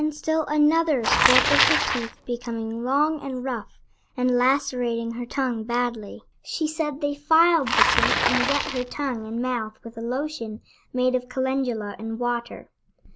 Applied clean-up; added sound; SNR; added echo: none; Bicycle; 4 dB; none.